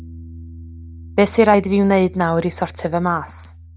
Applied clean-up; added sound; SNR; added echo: none; Piano; 18 dB; none.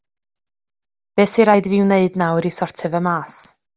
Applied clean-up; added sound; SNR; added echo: none; none; none; none.